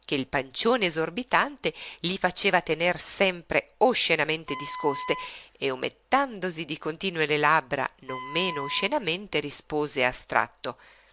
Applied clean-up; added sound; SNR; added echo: none; Wind instrument, woodwind instrument; 12 dB; none.